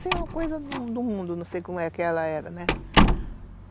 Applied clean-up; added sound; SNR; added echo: none; Slam; -4 dB; none.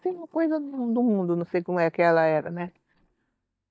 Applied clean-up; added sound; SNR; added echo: neural mask model DeepFilterNet 3.